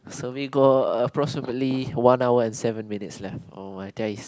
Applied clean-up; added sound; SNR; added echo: none; none; none; none.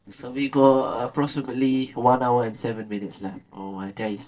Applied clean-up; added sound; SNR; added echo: neural separator model SepFormer DNS4.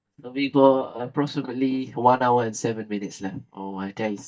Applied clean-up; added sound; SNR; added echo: neural mask model DeepFilterNet 3.